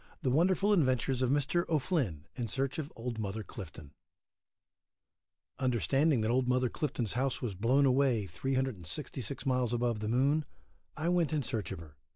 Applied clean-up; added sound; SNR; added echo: none; none; none; none.